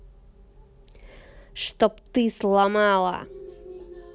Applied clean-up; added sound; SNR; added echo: none; none; none; none.